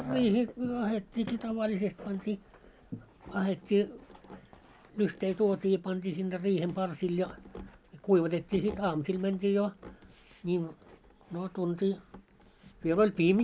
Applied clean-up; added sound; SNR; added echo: none; none; none; none.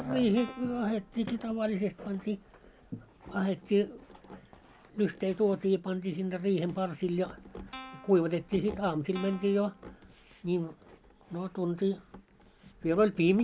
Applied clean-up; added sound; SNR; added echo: none; Guitar; 18 dB; none.